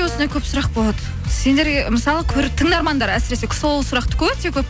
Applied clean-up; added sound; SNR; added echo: none; Bus + Brass instrument; 20 dB; none.